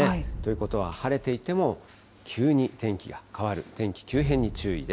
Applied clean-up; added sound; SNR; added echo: none; Explosion; 12 dB; none.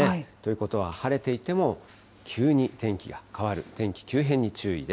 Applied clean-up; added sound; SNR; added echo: none; none; none; none.